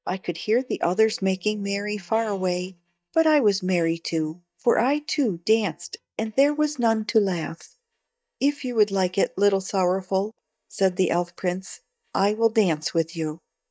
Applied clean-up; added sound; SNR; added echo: neural mask model DeepFilterNet 3.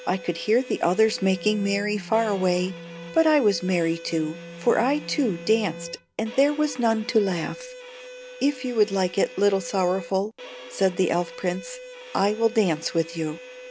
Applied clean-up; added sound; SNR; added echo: none; Bowed string instrument + Bowed string instrument; 16 dB; none.